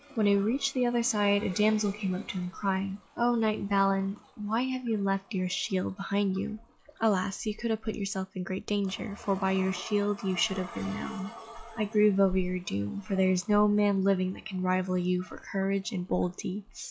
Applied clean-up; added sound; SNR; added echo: classical method log-MMSE.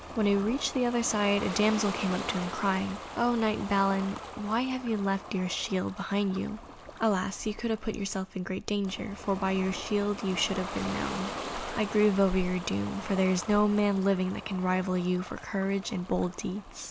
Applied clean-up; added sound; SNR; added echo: none; Ocean; 11 dB; none.